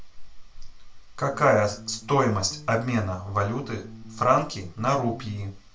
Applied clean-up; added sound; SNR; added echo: none; Bass guitar; 17 dB; reverberation time 0.2 s.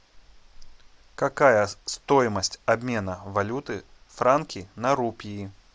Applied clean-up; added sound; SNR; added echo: none; none; none; none.